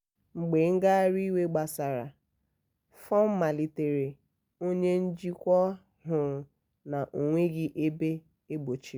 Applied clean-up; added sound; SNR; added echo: none; none; none; none.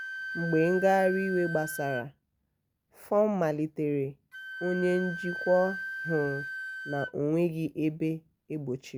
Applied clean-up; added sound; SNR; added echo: none; Wind instrument, woodwind instrument; 10 dB; none.